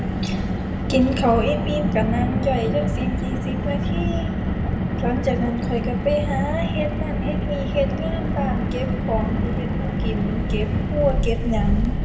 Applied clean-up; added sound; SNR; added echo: none; Car; -3 dB; reverberation time 1.2 s.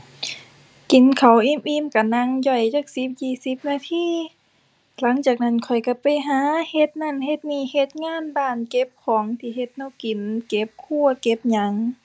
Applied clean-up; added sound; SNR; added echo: none; none; none; none.